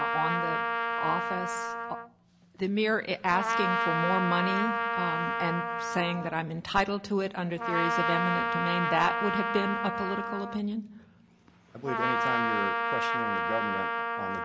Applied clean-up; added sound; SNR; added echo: none; Trumpet; -1 dB; none.